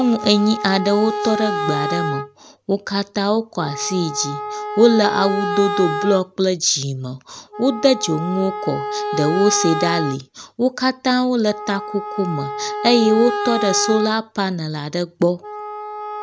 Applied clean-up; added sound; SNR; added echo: none; Wind instrument, woodwind instrument; 7 dB; none.